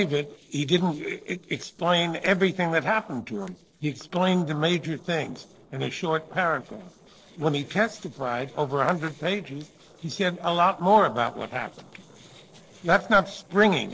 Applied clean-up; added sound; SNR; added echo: neural separator model SepFormer DNS4.